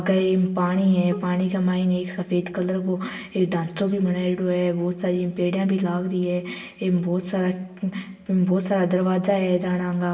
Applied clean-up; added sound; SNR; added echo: none; Bowed string instrument; 20 dB; reverberation time 0.8 s.